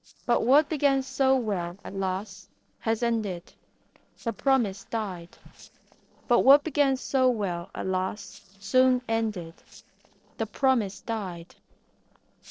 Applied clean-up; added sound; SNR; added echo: neural separator model SepFormer DNS4.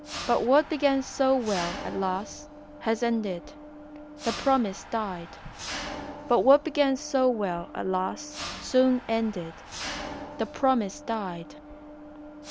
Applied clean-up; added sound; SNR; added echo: none; Mechanisms; 13 dB; none.